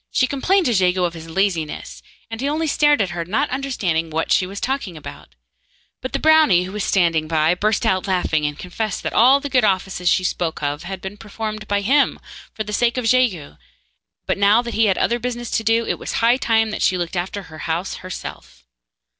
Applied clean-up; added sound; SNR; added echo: none; none; none; none.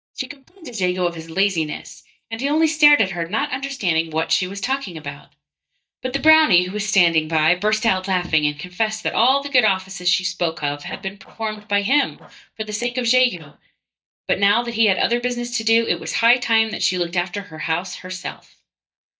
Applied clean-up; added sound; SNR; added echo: neural mask model DeepFilterNet 3.